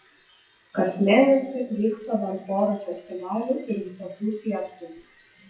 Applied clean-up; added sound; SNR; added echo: classical method WPE with log-MMSE.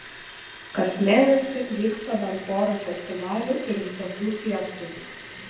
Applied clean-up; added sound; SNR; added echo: none; Liquid; 14 dB; reverberation time 0.8 s.